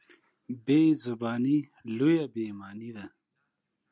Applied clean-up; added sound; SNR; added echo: none; none; none; none.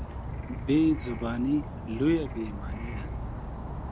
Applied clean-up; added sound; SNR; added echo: none; Insect / Frog; 6 dB; none.